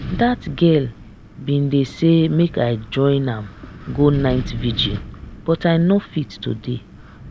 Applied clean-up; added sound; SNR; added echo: none; Wind; 14 dB; none.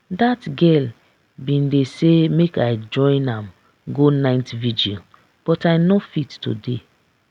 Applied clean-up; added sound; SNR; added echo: none; none; none; none.